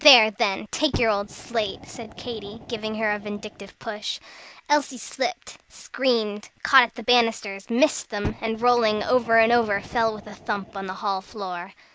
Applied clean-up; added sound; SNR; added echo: none; Fire; 14 dB; none.